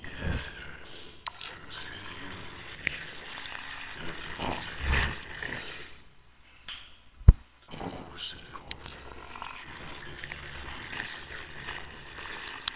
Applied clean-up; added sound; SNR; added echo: neural separator model SepFormer WHAMR!.